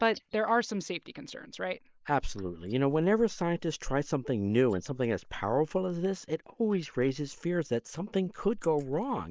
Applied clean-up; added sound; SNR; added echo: neural mask model Resemble Enhance denoiser.